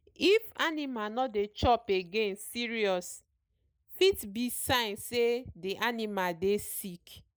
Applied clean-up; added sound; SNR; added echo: neural mask model Resemble Enhance denoiser.